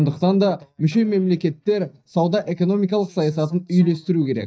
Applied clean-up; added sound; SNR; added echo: neural mask model DeepFilterNet 3.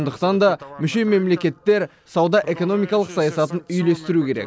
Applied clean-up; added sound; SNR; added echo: none; none; none; none.